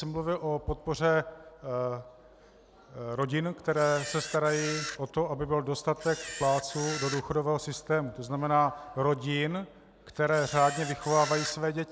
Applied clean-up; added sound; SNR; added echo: none; Camera; 9 dB; none.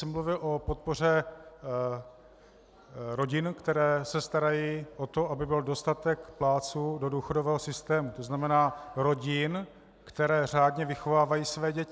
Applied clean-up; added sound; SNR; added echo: none; none; none; none.